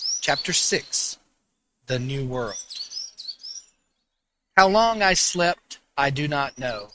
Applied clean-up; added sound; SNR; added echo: neural mask model RNNoise.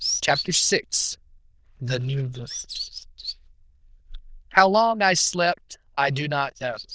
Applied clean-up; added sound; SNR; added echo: neural diffusion model UNIVERSE++.